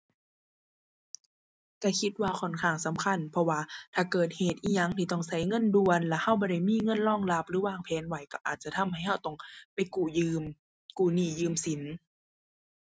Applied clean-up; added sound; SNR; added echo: none; none; none; none.